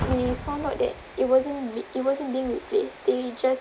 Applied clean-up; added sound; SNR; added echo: none; Boom; 11 dB; none.